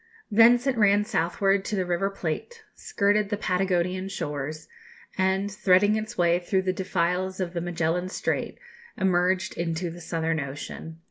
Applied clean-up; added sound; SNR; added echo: none; none; none; none.